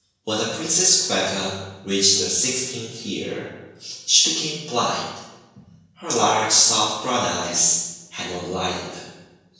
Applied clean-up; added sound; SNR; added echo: none; none; none; reverberation time 1.0 s.